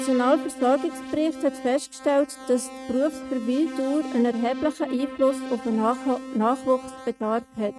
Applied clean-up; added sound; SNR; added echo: neural mask model RNNoise.